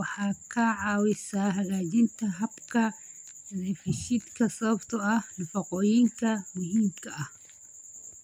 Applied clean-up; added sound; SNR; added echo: none; none; none; none.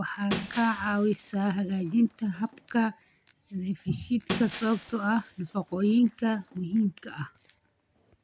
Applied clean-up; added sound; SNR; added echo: none; Shatter; 12 dB; none.